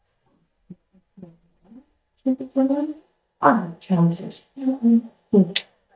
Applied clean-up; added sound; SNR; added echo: neural mask model DeepFilterNet 3.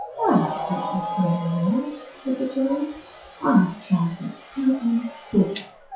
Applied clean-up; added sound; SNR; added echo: classical method WPE with log-MMSE.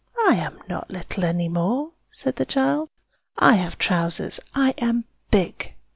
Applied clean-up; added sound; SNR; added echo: none; none; none; none.